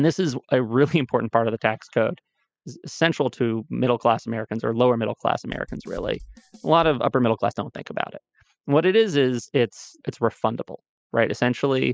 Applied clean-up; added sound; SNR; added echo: classical method spectral subtraction.